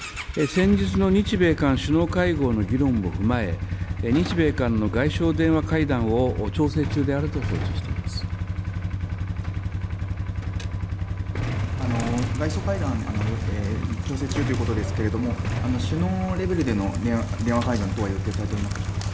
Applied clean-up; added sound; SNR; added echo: none; Idling / Engine starting / Motorcycle / Accelerating, revving, vroom; 2 dB; none.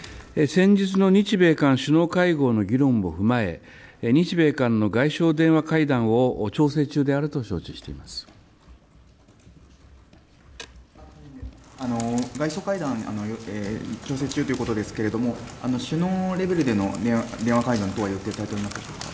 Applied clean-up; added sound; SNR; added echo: none; none; none; none.